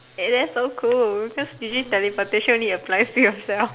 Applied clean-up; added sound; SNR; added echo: none; none; none; none.